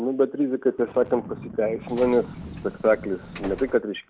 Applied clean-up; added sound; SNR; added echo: none; Boom + Bus; 15 dB; none.